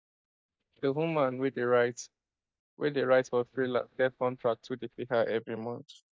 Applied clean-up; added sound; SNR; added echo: neural mask model DeepFilterNet 3.